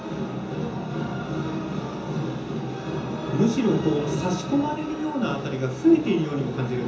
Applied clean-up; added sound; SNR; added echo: none; none; none; reverberation time 0.6 s.